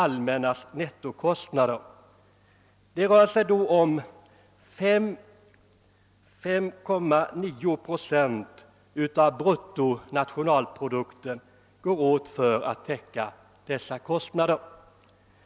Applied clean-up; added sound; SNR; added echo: none; none; none; none.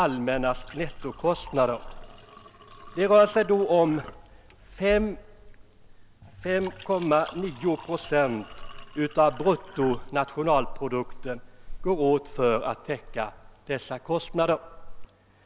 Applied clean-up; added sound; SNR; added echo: none; Chink, clink; 13 dB; none.